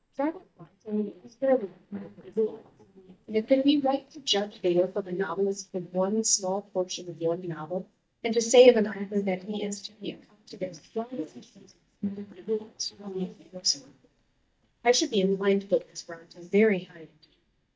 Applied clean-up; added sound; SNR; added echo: neural mask model DeepFilterNet 3.